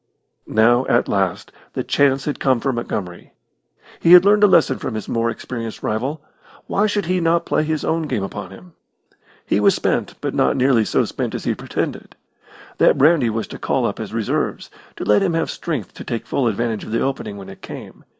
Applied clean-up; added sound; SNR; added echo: none; none; none; none.